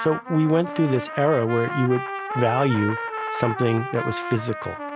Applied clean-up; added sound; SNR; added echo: none; Trumpet; 7 dB; none.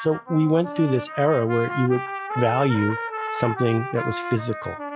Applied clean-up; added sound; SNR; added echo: classical method log-MMSE.